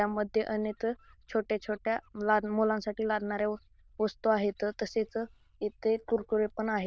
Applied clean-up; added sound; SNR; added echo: neural diffusion model UNIVERSE++.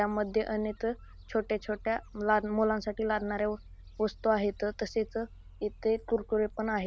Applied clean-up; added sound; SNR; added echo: none; Gull, seagull; 18 dB; none.